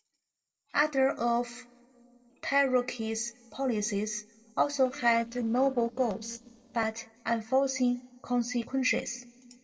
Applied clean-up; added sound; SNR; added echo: neural separator model SepFormer DNS4.